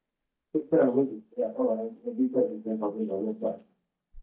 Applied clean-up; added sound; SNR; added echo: neural mask model DeepFilterNet 3.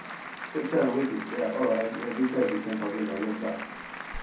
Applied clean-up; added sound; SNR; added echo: none; Applause; 10 dB; reverberation time 0.6 s.